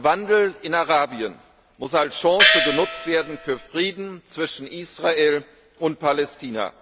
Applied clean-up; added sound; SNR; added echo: none; Gong; -3 dB; none.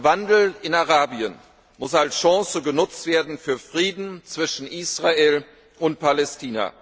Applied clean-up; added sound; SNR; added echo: none; none; none; none.